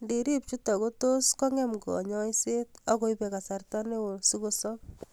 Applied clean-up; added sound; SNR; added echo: none; none; none; none.